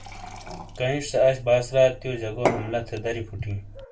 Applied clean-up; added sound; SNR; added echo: none; Fill (with liquid) / Glass / Water; 9 dB; reverberation time 0.2 s.